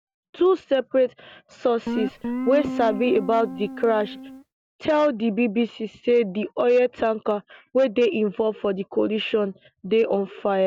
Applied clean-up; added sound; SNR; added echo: none; Guitar; 7 dB; none.